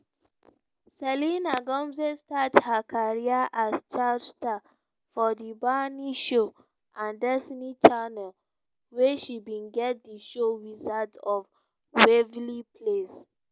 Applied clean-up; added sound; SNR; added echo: none; none; none; none.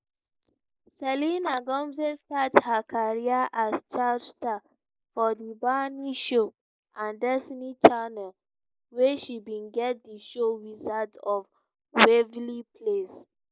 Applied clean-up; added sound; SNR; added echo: neural mask model Resemble Enhance denoiser.